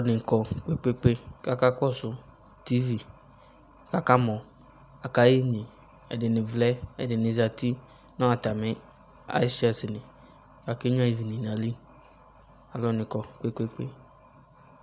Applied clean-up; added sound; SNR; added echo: none; none; none; none.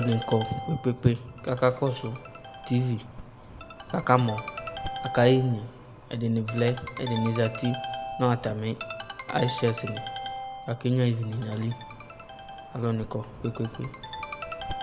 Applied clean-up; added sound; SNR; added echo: none; Ringtone; 10 dB; reverberation time 1.0 s.